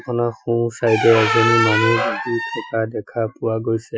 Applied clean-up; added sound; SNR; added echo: classical method Wiener filter.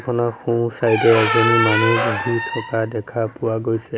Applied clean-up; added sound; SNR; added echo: none; Squeak; 3 dB; none.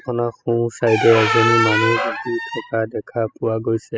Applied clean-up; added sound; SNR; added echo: classical method spectral subtraction.